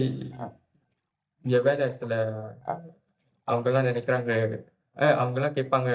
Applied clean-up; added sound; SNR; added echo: neural mask model DeepFilterNet 3.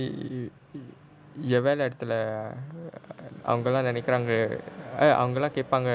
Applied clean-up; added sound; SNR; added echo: none; none; none; none.